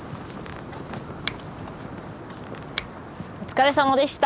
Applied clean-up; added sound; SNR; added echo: none; Finger snapping; 15 dB; none.